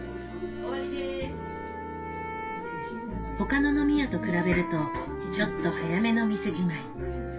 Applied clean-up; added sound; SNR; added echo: none; none; none; reverberation time 0.2 s.